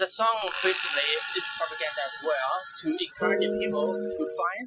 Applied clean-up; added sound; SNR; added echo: classical method Wiener filter.